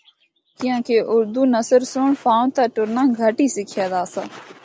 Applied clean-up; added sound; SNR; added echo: none; none; none; none.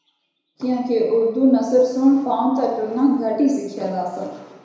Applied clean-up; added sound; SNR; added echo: none; none; none; reverberation time 1.0 s.